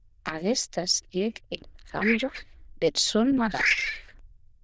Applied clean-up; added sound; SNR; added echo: neural diffusion model UNIVERSE++.